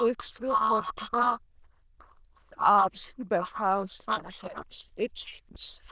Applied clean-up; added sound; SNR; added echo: neural diffusion model UNIVERSE++.